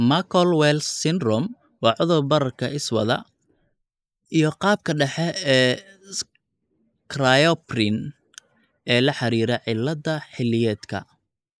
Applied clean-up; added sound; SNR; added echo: neural mask model Resemble Enhance denoiser.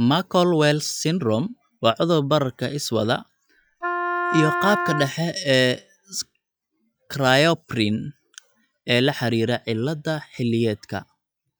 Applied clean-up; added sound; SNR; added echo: classical method log-MMSE.